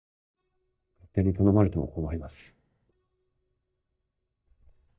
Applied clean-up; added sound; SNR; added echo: neural mask model DeepFilterNet 3.